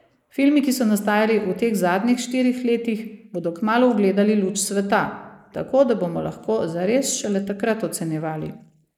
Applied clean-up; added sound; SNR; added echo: neural mask model Resemble Enhance denoiser.